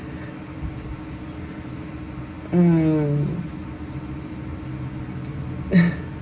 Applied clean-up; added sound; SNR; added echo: none; none; none; reverberation time 2.8 s.